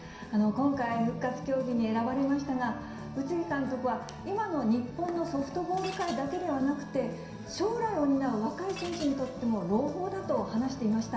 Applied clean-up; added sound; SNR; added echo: none; Shatter; 19 dB; reverberation time 0.7 s.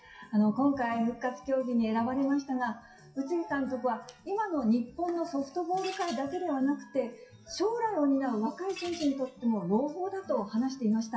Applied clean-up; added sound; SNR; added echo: classical method WPE with log-MMSE.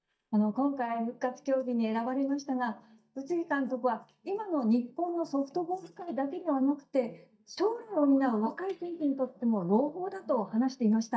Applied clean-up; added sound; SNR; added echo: neural mask model DeepFilterNet 3.